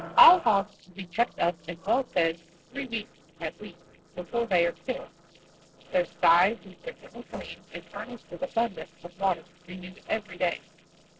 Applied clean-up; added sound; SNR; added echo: neural separator model SepFormer DNS4.